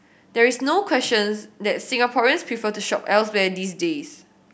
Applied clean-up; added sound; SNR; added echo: none; none; none; none.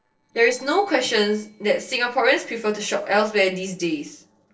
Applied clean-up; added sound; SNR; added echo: neural separator model SepFormer DNS4.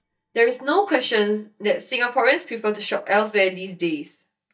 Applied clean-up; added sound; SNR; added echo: neural mask model DeepFilterNet 3.